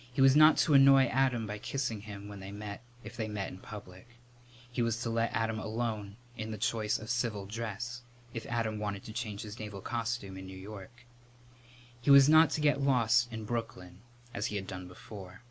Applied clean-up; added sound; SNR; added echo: none; none; none; none.